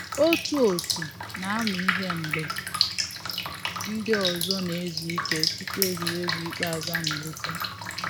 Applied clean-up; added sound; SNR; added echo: none; Drip; 0 dB; none.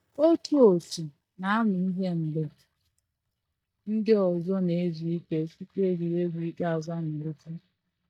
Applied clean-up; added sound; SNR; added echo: neural mask model DeepFilterNet 3.